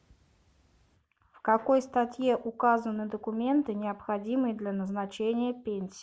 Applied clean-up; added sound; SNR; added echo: none; none; none; none.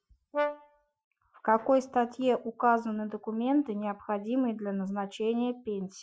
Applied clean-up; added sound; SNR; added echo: classical method Wiener filter.